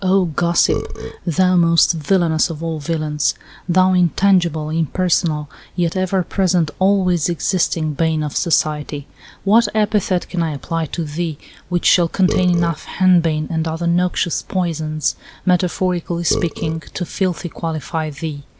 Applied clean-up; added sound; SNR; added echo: none; Burping, eructation; 10 dB; none.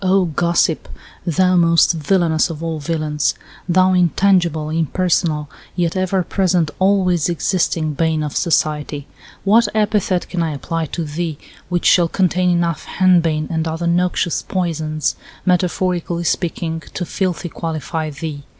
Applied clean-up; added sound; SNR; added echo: none; none; none; none.